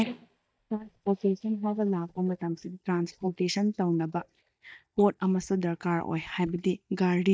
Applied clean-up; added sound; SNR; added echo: neural mask model DeepFilterNet 3.